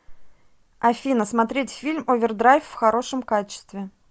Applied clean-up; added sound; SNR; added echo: none; none; none; none.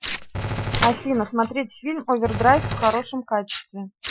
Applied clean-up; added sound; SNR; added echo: classical method Wiener filter.